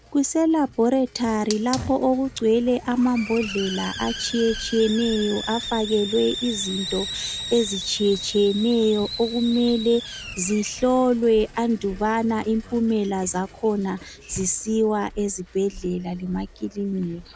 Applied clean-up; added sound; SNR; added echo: none; Hiss; 12 dB; none.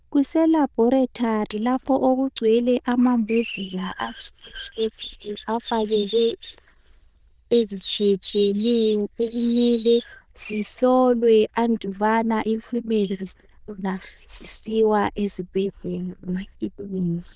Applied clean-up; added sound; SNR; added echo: neural diffusion model UNIVERSE++.